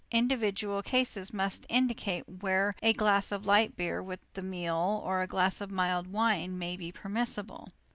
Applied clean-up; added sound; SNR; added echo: none; none; none; none.